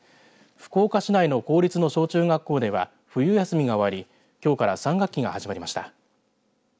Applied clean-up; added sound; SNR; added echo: none; none; none; none.